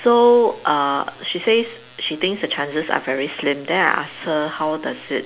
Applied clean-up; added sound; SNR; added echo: none; none; none; none.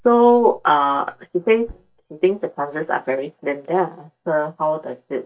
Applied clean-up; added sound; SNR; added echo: neural mask model DeepFilterNet 3.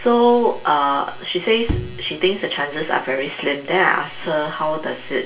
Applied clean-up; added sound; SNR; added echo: none; Bowed string instrument; 9 dB; reverberation time 0.3 s.